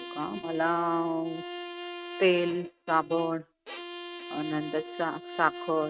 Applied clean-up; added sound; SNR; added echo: neural mask model RNNoise.